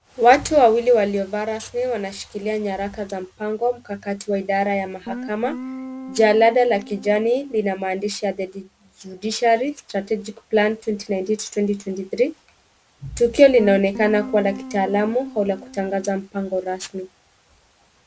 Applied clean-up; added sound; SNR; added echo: none; Guitar; 13 dB; none.